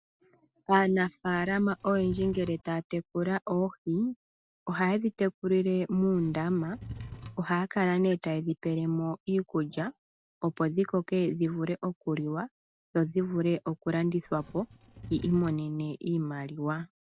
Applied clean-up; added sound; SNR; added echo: none; Wood / Tools; 14 dB; none.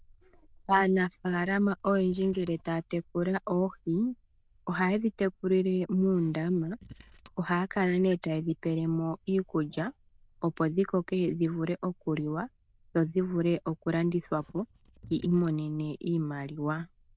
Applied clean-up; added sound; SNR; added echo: neural diffusion model UNIVERSE++.